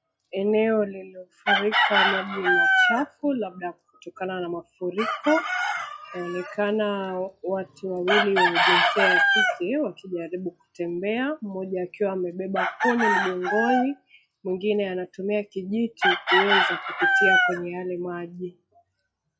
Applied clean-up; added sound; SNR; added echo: classical method log-MMSE.